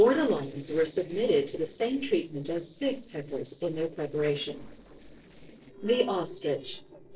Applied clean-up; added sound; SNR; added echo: neural separator model SepFormer DNS4.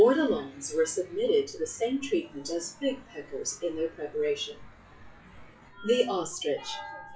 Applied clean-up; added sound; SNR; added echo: classical method WPE with log-MMSE.